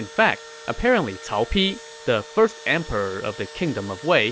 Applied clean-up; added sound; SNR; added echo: none; Engine / Drill; 17 dB; none.